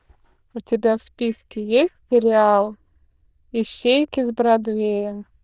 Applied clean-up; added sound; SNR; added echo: neural diffusion model UNIVERSE++.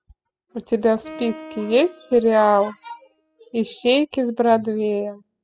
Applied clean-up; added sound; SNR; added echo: classical method spectral subtraction.